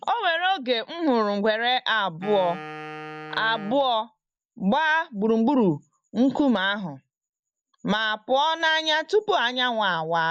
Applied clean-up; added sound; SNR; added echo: none; Wind instrument, woodwind instrument; 15 dB; none.